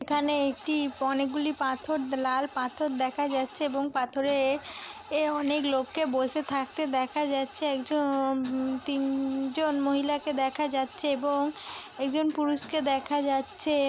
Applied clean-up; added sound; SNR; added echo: none; Engine starting / Car; 19 dB; none.